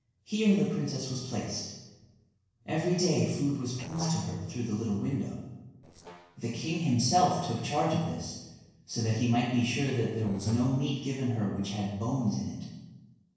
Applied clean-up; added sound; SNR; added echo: neural separator model SepFormer DNS4.